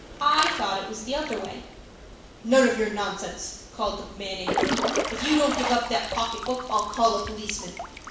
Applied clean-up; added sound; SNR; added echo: none; Drip / Trickle, dribble / Water / Splash, splatter; 6 dB; reverberation time 0.7 s.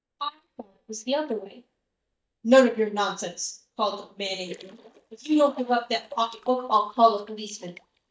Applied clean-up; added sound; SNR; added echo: neural mask model DeepFilterNet 3.